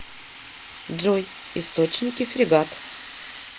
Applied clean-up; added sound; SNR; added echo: none; Rattle (instrument); 13 dB; none.